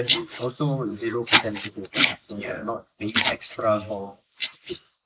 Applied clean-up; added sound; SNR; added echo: neural mask model Resemble Enhance denoiser.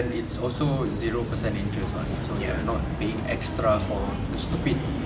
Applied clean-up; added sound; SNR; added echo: none; none; none; none.